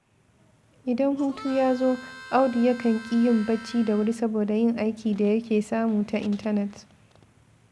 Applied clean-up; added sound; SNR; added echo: none; Harmonica; 18 dB; none.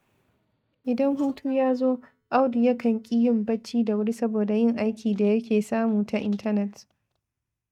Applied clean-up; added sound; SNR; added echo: neural mask model DeepFilterNet 3.